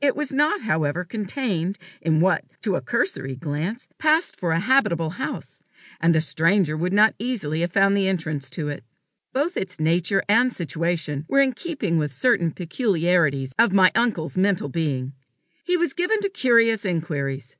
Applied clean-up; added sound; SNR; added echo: none; none; none; none.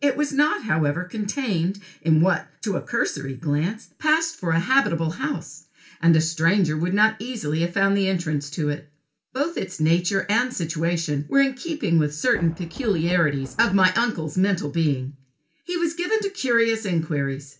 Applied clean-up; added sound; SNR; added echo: none; Thunder; 17 dB; reverberation time 0.2 s.